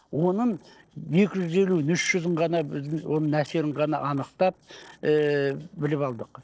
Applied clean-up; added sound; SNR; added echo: neural separator model SepFormer DNS4.